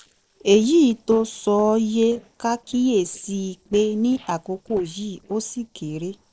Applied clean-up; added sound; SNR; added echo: neural separator model SepFormer DNS4.